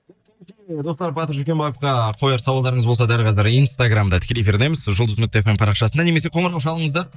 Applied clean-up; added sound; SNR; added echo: neural mask model DeepFilterNet 3.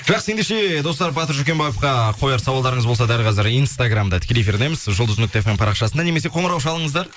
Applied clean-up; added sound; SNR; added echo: neural mask model Resemble Enhance denoiser.